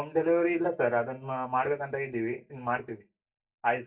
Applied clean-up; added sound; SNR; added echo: neural mask model DeepFilterNet 3.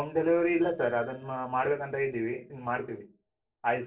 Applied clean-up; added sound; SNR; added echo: neural separator model SepFormer DNS4.